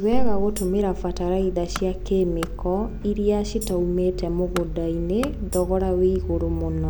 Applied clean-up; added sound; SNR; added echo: none; Tools + Tambourine; 19 dB; none.